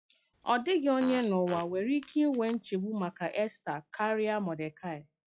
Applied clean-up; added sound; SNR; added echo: classical method log-MMSE.